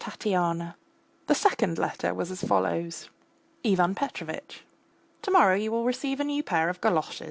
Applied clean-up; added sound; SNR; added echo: none; none; none; none.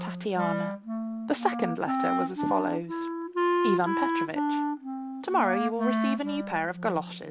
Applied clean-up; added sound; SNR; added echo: none; Wind instrument, woodwind instrument; -1 dB; none.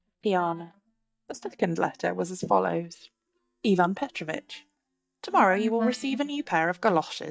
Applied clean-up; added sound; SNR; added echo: neural mask model DeepFilterNet 3.